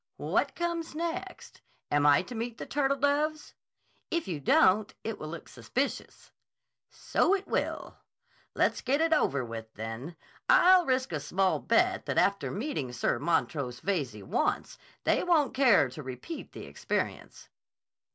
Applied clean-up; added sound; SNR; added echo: none; none; none; none.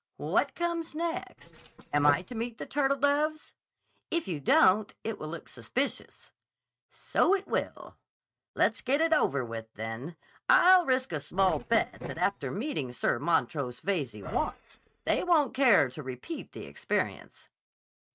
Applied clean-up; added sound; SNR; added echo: neural mask model RNNoise.